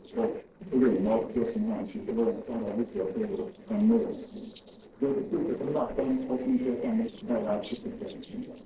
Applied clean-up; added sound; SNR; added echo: neural separator model SepFormer DNS4.